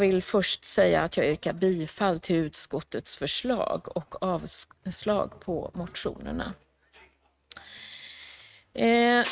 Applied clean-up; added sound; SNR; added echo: neural mask model RNNoise.